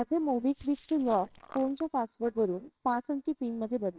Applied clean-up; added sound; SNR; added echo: neural separator model SepFormer WHAMR!.